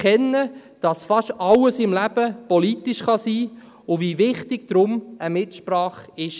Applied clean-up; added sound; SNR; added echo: none; none; none; none.